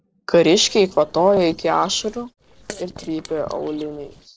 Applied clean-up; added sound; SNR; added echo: neural separator model SepFormer DNS4.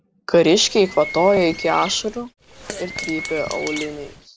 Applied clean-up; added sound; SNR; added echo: none; Fart + Bird; 12 dB; none.